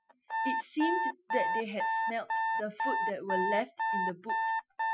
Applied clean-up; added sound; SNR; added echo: classical method Wiener filter.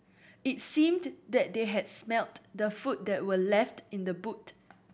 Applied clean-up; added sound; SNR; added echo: none; none; none; none.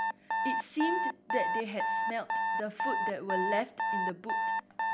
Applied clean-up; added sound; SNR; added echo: none; Alarm; -4 dB; none.